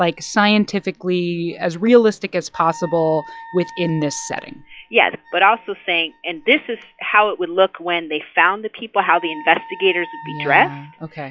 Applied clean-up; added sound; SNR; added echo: classical method log-MMSE.